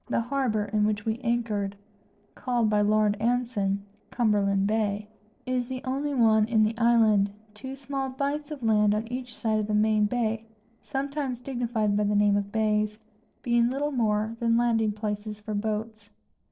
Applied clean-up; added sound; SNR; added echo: neural separator model SepFormer DNS4.